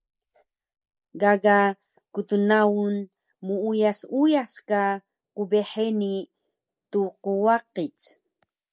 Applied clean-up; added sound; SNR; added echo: neural mask model Resemble Enhance denoiser.